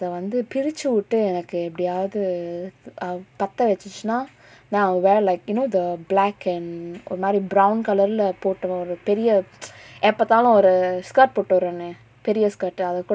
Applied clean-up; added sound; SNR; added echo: none; none; none; none.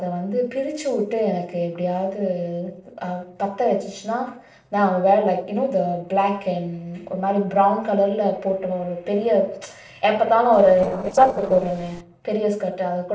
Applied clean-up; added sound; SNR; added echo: neural separator model SepFormer DNS4.